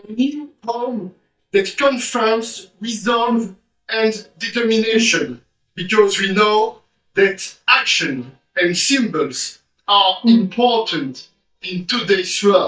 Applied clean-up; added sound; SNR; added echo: neural mask model DeepFilterNet 3.